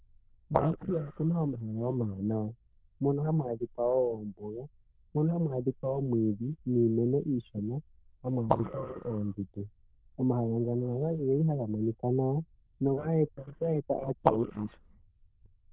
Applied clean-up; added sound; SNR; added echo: neural diffusion model UNIVERSE++.